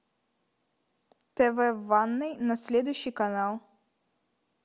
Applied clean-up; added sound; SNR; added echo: none; none; none; none.